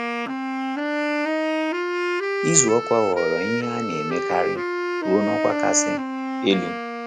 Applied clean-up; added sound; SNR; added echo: none; Wind instrument, woodwind instrument; 0 dB; none.